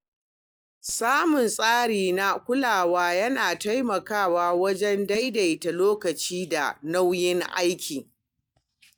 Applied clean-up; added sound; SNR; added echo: neural mask model DeepFilterNet 3.